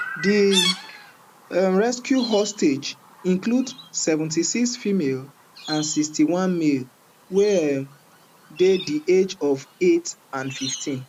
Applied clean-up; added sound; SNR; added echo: none; Chirp, tweet; 12 dB; none.